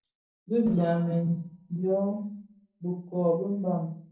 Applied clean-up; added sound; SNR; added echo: neural separator model SepFormer DNS4.